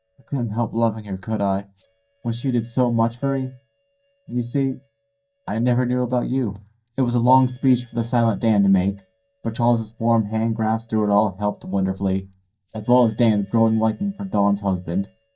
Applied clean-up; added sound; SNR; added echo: neural mask model DeepFilterNet 3.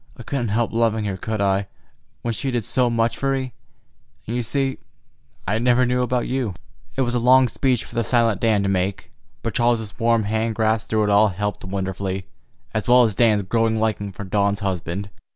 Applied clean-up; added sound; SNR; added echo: none; none; none; none.